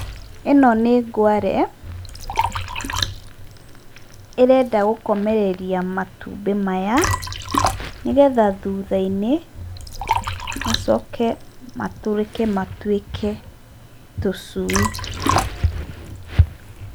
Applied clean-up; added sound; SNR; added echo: none; Liquid; 7 dB; none.